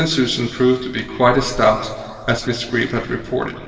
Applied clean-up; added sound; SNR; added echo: none; none; none; reverberation time 2.0 s.